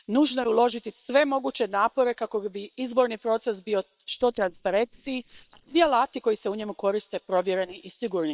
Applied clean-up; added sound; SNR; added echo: neural separator model SepFormer WHAM!.